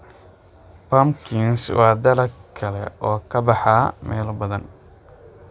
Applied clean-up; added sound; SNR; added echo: none; none; none; none.